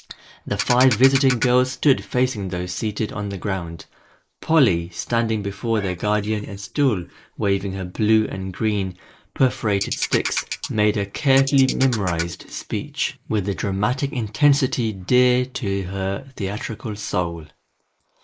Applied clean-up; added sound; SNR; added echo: neural mask model Resemble Enhance denoiser.